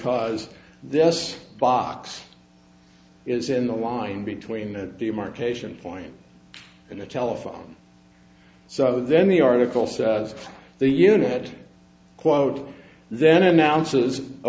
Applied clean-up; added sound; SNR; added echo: none; none; none; none.